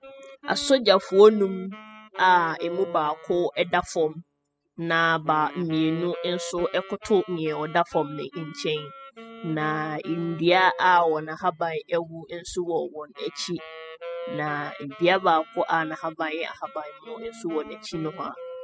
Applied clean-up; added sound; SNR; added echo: classical method spectral subtraction.